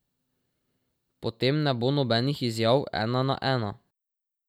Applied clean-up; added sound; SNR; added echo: none; none; none; none.